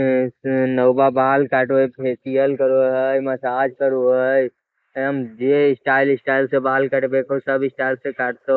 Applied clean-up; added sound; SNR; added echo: neural mask model Resemble Enhance denoiser.